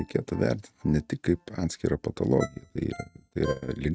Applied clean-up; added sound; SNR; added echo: neural mask model RNNoise.